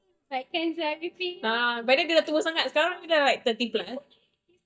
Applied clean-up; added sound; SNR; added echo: neural mask model DeepFilterNet 3.